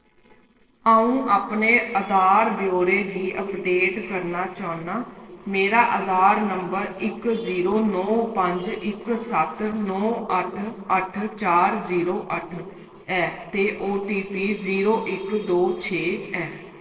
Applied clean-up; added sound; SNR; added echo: neural separator model SepFormer DNS4.